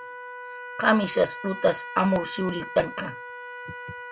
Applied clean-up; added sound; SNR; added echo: none; Trumpet; 11 dB; none.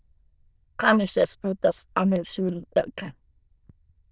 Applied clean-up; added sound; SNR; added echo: neural diffusion model UNIVERSE++.